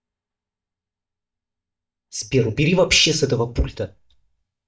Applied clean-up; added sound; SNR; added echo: neural mask model DeepFilterNet 3.